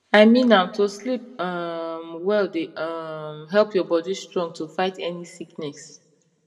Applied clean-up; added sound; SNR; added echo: none; none; none; reverberation time 0.8 s.